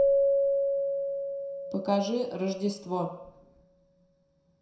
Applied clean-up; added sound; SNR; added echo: none; Keyboard (musical); -4 dB; reverberation time 0.5 s.